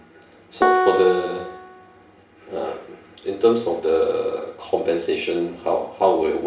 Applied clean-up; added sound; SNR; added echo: none; Piano; 3 dB; reverberation time 0.4 s.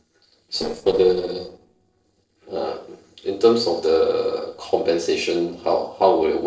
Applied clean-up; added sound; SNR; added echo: neural separator model SepFormer DNS4.